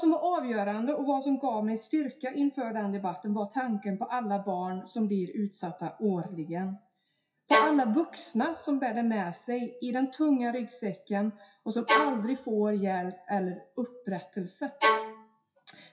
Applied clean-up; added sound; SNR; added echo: classical method WPE with log-MMSE.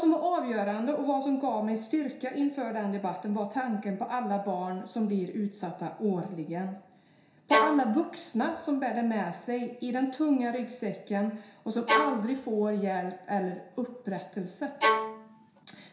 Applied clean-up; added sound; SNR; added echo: none; Bowed string instrument; -1 dB; reverberation time 0.7 s.